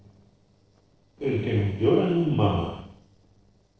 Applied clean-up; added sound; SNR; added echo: neural separator model SepFormer DNS4.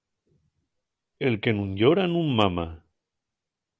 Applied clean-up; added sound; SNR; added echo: none; none; none; none.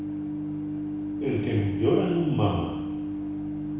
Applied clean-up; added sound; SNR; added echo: none; Microwave oven; 2 dB; reverberation time 1.1 s.